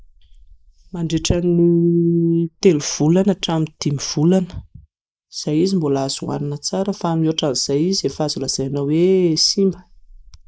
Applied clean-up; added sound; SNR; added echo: neural mask model Resemble Enhance denoiser.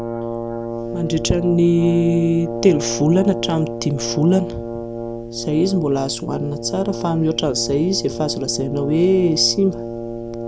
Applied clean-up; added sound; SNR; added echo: none; Brass instrument; 8 dB; none.